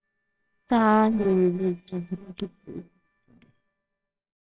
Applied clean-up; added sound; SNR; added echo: neural separator model SepFormer WHAMR!.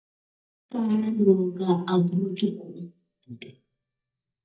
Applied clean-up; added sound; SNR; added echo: neural mask model DeepFilterNet 3.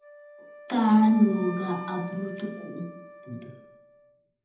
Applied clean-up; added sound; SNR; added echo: none; Wind instrument, woodwind instrument; 16 dB; reverberation time 0.8 s.